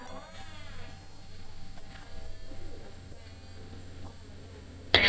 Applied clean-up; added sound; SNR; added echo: neural mask model DeepFilterNet 3.